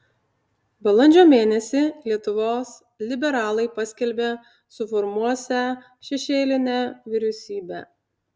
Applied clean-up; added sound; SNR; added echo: none; none; none; none.